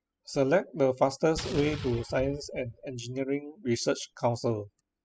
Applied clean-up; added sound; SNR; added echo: classical method spectral subtraction.